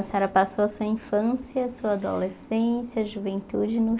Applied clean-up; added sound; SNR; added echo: none; none; none; none.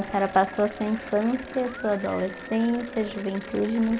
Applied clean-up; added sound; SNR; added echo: none; Applause / Cheering; 13 dB; none.